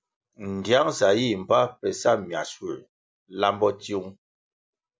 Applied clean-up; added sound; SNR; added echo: none; none; none; none.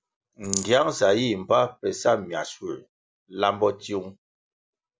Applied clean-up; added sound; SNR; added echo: none; Rattle; 8 dB; none.